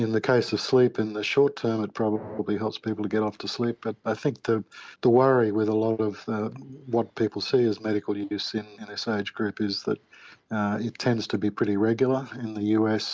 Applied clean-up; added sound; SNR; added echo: none; none; none; none.